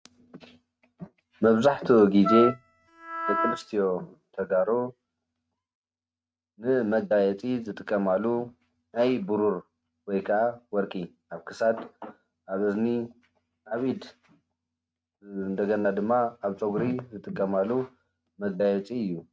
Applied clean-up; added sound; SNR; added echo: neural mask model RNNoise.